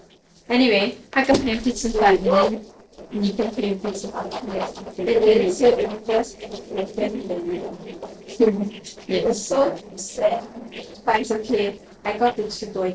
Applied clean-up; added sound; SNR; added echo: neural separator model SepFormer DNS4.